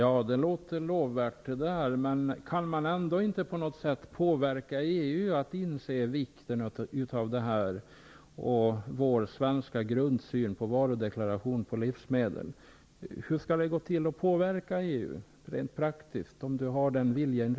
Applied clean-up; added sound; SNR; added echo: none; none; none; none.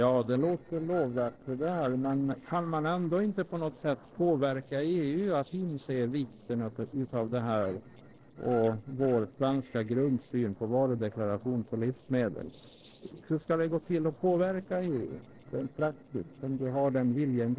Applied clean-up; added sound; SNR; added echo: neural separator model SepFormer DNS4.